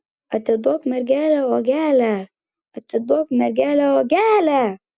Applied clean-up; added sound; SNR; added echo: none; none; none; none.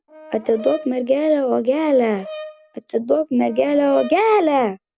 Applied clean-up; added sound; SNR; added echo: none; Brass instrument; 19 dB; none.